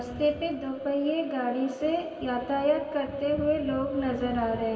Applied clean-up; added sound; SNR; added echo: none; none; none; reverberation time 2.2 s.